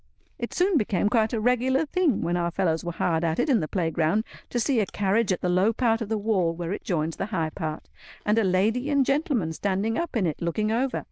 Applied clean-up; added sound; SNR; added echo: neural diffusion model UNIVERSE++.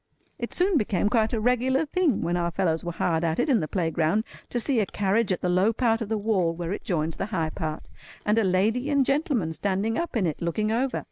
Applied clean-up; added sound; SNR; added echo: none; Chewing, mastication; 14 dB; none.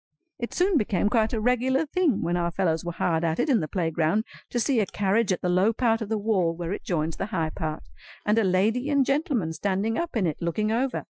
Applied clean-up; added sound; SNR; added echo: classical method Wiener filter.